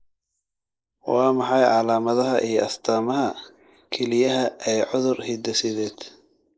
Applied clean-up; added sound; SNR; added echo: neural mask model Resemble Enhance denoiser.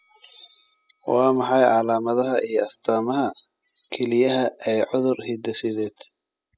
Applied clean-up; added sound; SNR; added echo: classical method spectral subtraction.